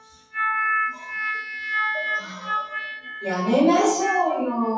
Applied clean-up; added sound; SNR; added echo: classical method WPE with log-MMSE.